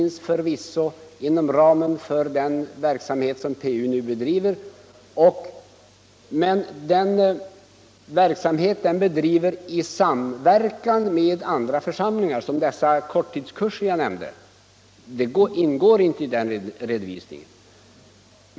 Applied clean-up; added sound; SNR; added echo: none; none; none; none.